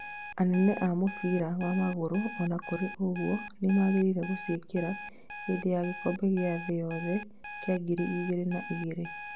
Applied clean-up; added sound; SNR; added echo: none; Alarm; 11 dB; none.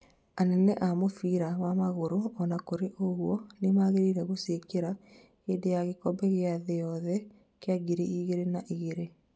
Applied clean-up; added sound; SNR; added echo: none; none; none; none.